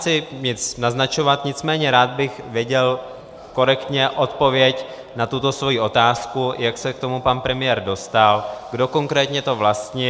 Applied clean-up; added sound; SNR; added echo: none; none; none; none.